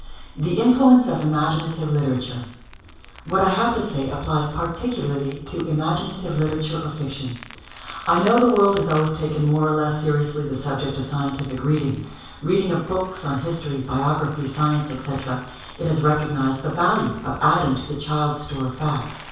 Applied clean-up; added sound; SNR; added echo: none; Crumpling, crinkling; 19 dB; reverberation time 0.7 s.